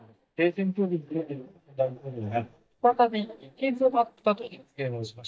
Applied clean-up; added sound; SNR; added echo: neural mask model DeepFilterNet 3.